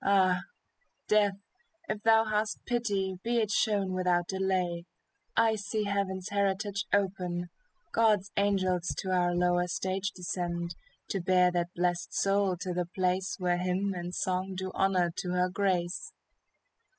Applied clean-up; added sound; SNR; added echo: classical method spectral subtraction.